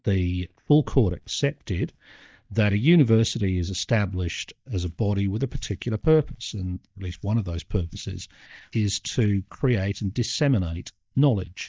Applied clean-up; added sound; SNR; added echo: neural mask model DeepFilterNet 3.